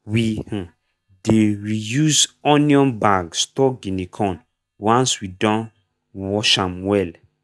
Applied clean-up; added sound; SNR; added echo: neural mask model DeepFilterNet 3.